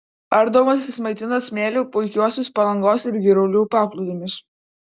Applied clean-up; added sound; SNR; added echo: none; none; none; none.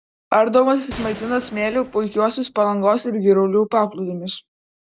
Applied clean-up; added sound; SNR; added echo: none; Gunshot, gunfire; 18 dB; none.